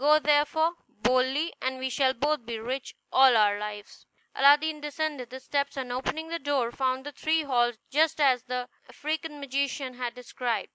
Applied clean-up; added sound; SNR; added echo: none; none; none; none.